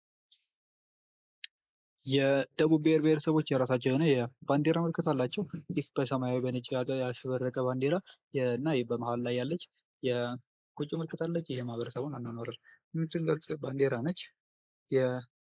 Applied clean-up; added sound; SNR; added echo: neural mask model Resemble Enhance denoiser.